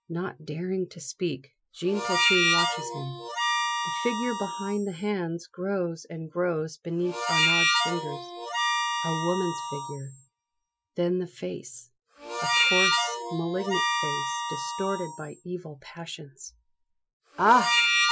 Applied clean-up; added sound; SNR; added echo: classical method Wiener filter.